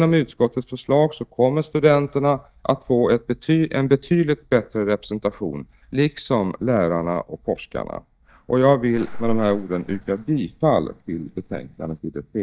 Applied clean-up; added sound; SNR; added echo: neural mask model DeepFilterNet 3.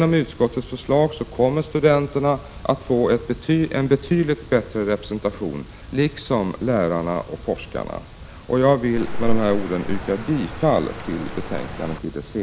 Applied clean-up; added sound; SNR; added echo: none; Cricket; 2 dB; none.